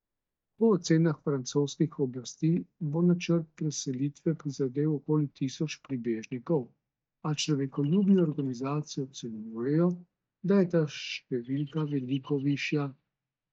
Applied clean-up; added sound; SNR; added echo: neural mask model DeepFilterNet 3.